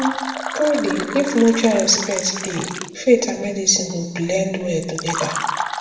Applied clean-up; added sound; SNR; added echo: none; Fill (with liquid); 8 dB; reverberation time 1.0 s.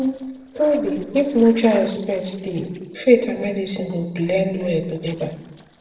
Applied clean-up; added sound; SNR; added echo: neural separator model SepFormer DNS4.